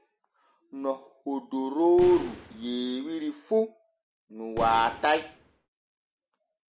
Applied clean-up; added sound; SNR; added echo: none; Boom; 13 dB; none.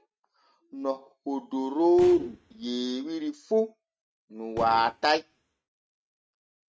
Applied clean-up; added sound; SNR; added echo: neural mask model RNNoise.